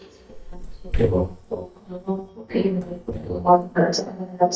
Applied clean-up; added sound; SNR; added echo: neural mask model DeepFilterNet 3.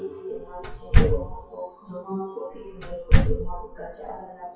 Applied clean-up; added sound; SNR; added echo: classical method WPE with log-MMSE.